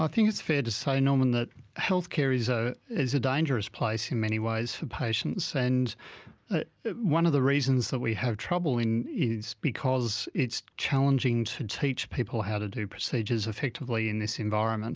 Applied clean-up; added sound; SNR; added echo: none; none; none; none.